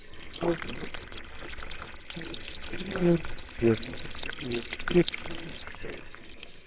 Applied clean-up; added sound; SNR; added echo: neural separator model SepFormer WHAMR!.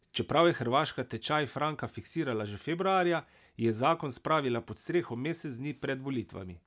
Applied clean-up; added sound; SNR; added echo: none; none; none; none.